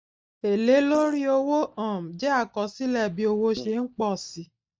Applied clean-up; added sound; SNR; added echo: neural mask model DeepFilterNet 3.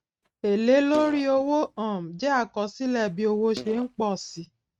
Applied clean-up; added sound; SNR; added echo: neural mask model RNNoise.